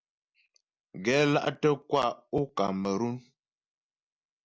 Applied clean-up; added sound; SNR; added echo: none; none; none; none.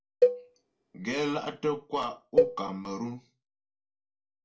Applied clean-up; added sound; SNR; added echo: none; Cowbell; -5 dB; reverberation time 0.2 s.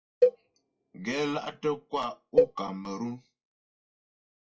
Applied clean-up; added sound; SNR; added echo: classical method WPE with log-MMSE.